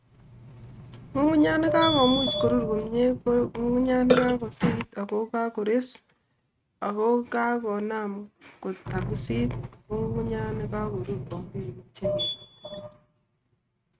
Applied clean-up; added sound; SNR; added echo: neural mask model RNNoise.